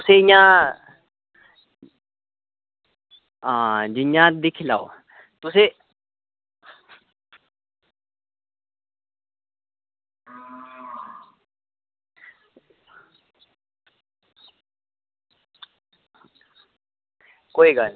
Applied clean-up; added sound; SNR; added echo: none; none; none; none.